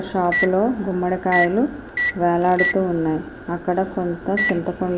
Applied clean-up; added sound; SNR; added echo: none; Microwave oven; 7 dB; none.